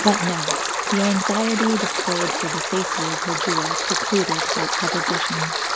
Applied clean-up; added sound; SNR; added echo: none; Stream; -1 dB; none.